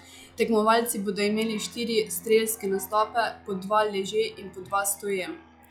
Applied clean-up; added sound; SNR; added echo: classical method log-MMSE.